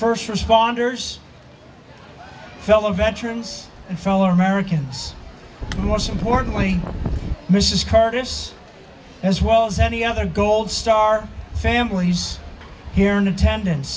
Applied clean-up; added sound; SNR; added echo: none; Wind; 4 dB; none.